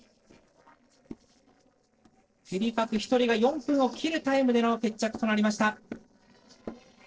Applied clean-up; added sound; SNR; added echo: neural separator model SepFormer DNS4.